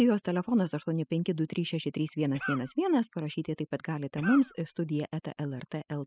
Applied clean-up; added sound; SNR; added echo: classical method spectral subtraction.